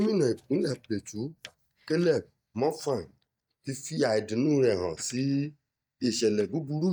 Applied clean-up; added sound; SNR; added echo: neural mask model DeepFilterNet 3.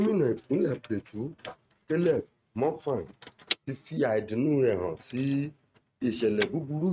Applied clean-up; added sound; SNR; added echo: neural mask model RNNoise.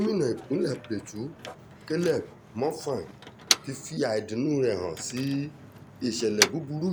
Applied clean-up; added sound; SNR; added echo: none; Motor vehicle (road); 6 dB; none.